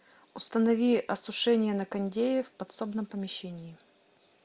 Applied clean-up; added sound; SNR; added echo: none; none; none; none.